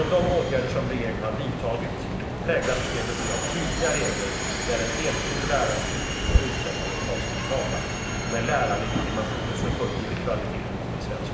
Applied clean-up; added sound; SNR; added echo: none; Subway, metro, underground; -1 dB; reverberation time 0.9 s.